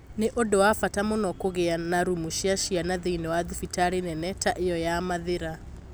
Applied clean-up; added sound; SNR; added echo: none; none; none; none.